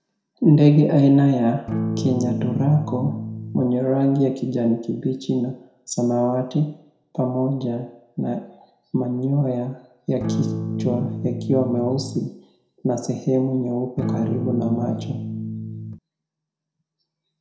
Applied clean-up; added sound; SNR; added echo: none; Electric guitar / Strum; 5 dB; reverberation time 0.6 s.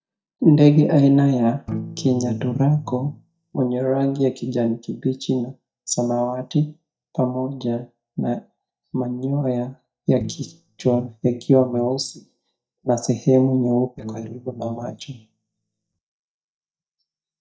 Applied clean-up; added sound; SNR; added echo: neural mask model DeepFilterNet 3.